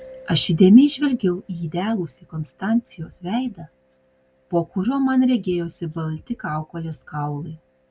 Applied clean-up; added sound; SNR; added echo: none; none; none; none.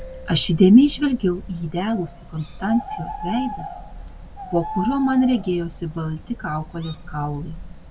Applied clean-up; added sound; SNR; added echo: none; Bird; 12 dB; none.